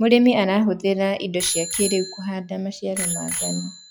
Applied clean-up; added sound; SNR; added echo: classical method log-MMSE.